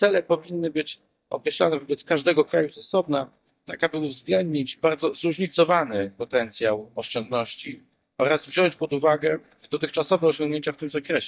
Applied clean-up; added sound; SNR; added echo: neural mask model DeepFilterNet 3.